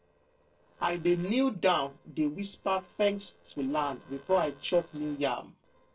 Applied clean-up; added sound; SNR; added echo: neural separator model SepFormer DNS4.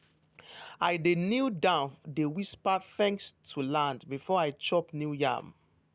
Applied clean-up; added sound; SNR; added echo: none; none; none; none.